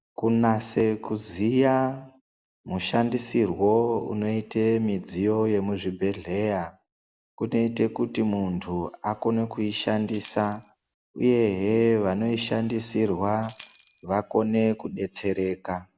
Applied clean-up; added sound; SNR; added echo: none; Chime; 2 dB; none.